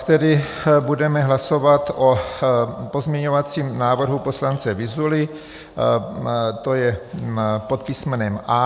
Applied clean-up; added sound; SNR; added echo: none; none; none; none.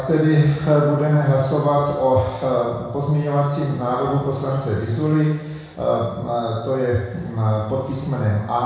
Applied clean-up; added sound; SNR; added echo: none; none; none; reverberation time 1.1 s.